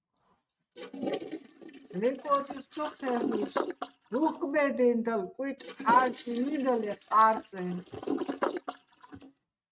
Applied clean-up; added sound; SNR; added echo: neural mask model RNNoise.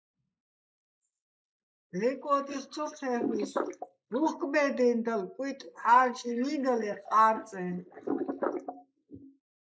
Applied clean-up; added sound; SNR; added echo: neural mask model Resemble Enhance denoiser.